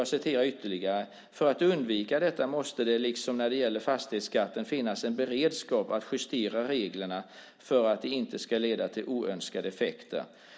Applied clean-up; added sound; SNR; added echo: none; none; none; none.